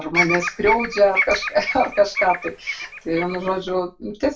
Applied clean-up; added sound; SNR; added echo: none; Bird vocalization, bird call, bird song; 5 dB; reverberation time 0.2 s.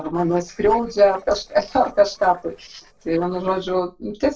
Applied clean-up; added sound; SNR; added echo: neural separator model SepFormer DNS4.